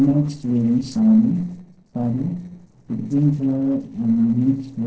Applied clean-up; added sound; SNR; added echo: neural separator model SepFormer DNS4.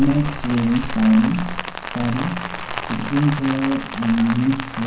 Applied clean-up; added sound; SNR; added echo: none; Rain; 8 dB; reverberation time 0.6 s.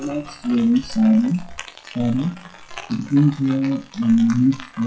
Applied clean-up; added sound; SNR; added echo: classical method WPE with log-MMSE.